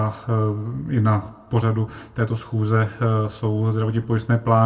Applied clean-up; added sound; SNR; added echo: none; none; none; reverberation time 0.2 s.